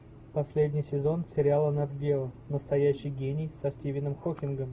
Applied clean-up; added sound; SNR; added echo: none; none; none; none.